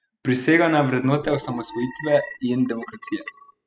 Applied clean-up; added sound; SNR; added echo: classical method spectral subtraction.